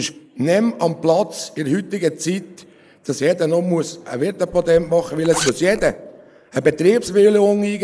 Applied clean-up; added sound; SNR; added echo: neural mask model Resemble Enhance denoiser.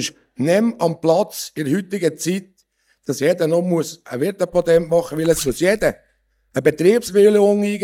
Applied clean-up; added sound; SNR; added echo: neural mask model DeepFilterNet 3.